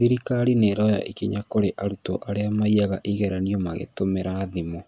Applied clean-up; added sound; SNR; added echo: none; none; none; none.